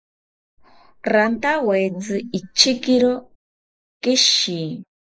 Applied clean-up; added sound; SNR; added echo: neural mask model Resemble Enhance denoiser.